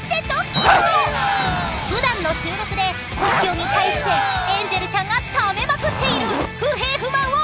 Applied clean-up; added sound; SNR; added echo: none; Zipper (clothing) + Cheering; 3 dB; none.